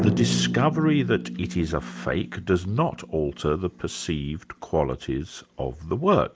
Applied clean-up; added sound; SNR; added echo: none; Drum; 7 dB; none.